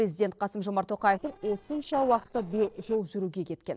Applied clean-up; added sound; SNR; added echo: neural separator model SepFormer DNS4.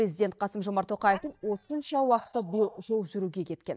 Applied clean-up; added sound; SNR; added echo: neural mask model DeepFilterNet 3.